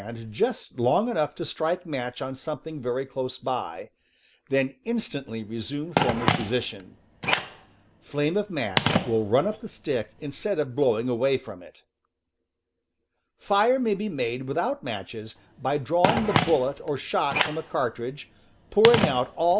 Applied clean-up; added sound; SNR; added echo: none; Telephone; 6 dB; none.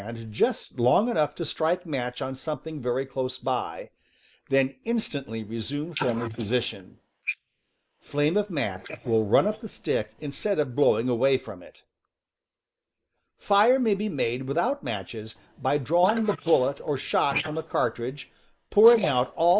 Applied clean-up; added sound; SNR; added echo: neural mask model Resemble Enhance denoiser.